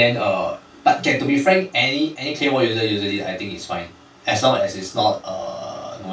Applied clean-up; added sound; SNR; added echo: none; none; none; reverberation time 0.2 s.